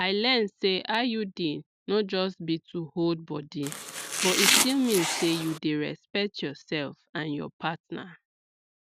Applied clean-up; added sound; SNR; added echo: none; Domestic sounds, home sounds; -2 dB; none.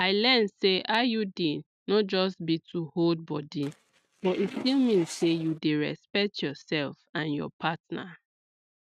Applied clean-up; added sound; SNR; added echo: neural mask model RNNoise.